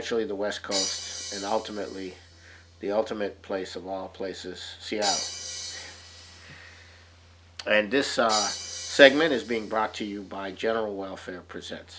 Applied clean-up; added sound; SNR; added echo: none; Crash cymbal; 9 dB; none.